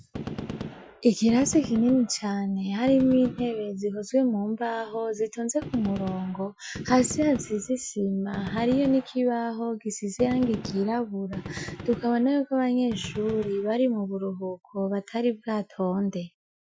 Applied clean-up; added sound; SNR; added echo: classical method Wiener filter.